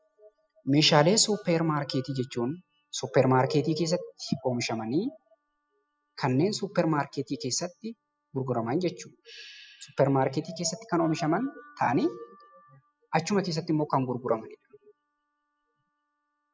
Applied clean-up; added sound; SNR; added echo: classical method spectral subtraction.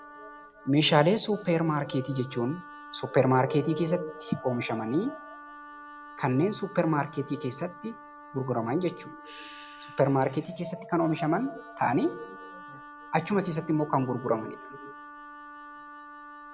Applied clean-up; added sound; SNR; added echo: none; Wind instrument, woodwind instrument; 18 dB; none.